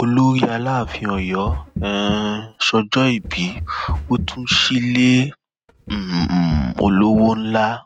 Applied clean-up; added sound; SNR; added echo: neural mask model RNNoise.